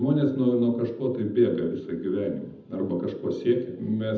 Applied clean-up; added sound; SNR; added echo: none; none; none; reverberation time 0.8 s.